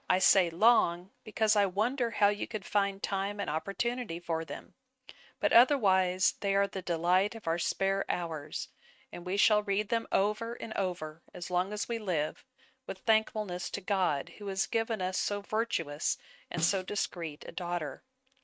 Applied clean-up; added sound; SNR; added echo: neural mask model RNNoise.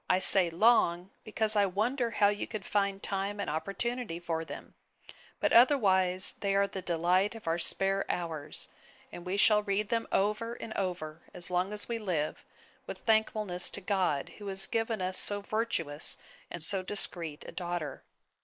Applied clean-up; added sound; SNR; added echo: neural mask model Resemble Enhance denoiser.